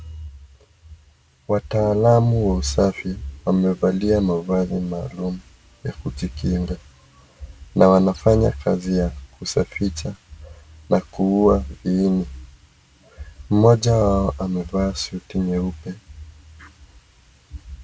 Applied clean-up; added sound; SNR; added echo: none; none; none; none.